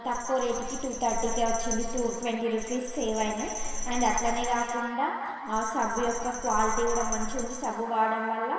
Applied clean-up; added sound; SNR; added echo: none; Bell; 5 dB; reverberation time 2.2 s.